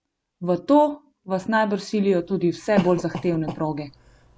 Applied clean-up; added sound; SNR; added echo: none; Cough; 10 dB; none.